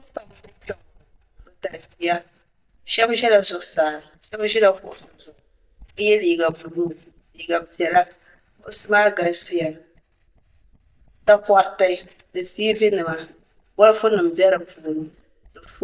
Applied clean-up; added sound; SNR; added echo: neural mask model DeepFilterNet 3.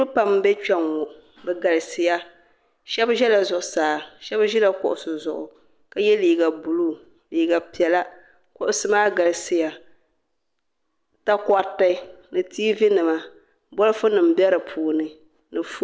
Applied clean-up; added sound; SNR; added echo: none; none; none; none.